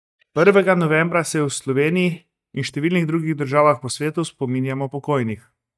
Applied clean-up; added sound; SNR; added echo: neural mask model DeepFilterNet 3.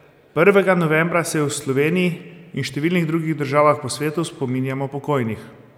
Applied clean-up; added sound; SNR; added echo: none; none; none; none.